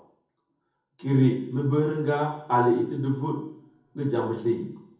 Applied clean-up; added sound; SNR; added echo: none; none; none; reverberation time 0.7 s.